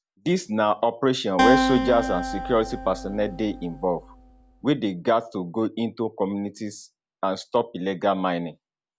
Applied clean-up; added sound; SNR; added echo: none; Acoustic guitar; 2 dB; none.